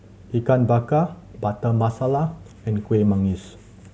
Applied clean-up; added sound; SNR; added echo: none; none; none; none.